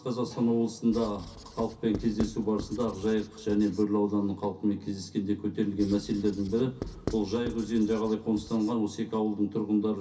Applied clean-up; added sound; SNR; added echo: none; Writing; 13 dB; reverberation time 0.3 s.